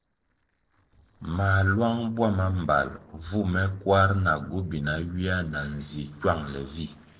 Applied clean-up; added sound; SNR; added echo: neural separator model SepFormer DNS4.